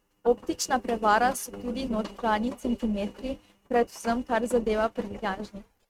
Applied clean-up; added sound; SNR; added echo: neural mask model RNNoise.